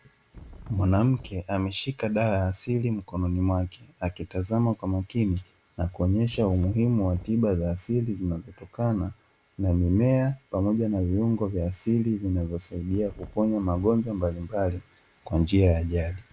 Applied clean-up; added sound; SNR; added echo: none; Wind; 19 dB; none.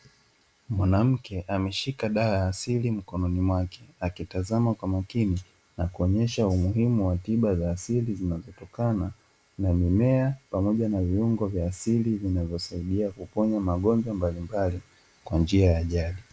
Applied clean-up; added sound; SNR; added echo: none; none; none; none.